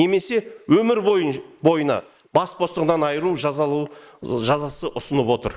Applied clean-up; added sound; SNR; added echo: neural mask model Resemble Enhance denoiser.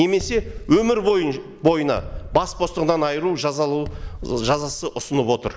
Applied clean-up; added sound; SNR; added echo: none; Bass drum; 14 dB; none.